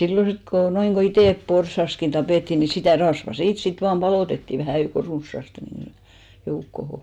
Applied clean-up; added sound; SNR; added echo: none; none; none; none.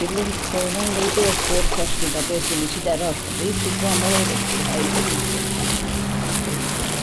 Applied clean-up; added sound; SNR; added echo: none; Waves, surf + Crumpling, crinkling; -5 dB; none.